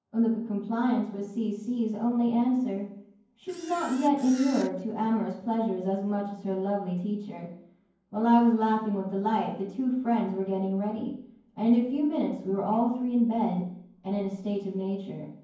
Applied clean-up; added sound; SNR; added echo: none; Camera; 18 dB; reverberation time 0.9 s.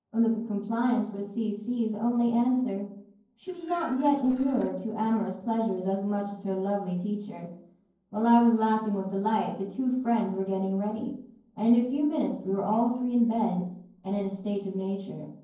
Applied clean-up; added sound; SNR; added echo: neural separator model SepFormer DNS4.